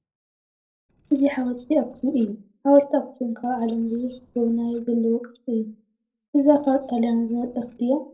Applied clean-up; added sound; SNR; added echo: neural separator model SepFormer DNS4.